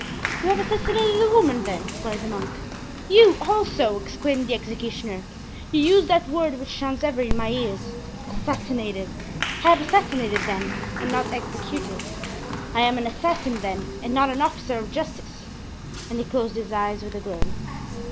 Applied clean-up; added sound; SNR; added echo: none; Applause; 7 dB; none.